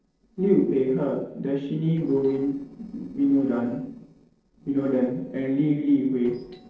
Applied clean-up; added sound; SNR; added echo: neural separator model SepFormer DNS4.